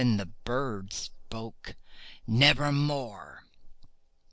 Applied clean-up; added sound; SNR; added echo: none; none; none; none.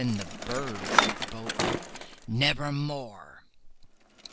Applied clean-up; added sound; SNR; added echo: none; Bicycle; 0 dB; none.